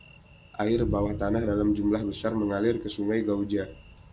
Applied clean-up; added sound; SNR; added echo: none; Thunder; 12 dB; none.